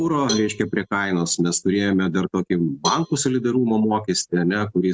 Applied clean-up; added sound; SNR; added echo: neural mask model RNNoise.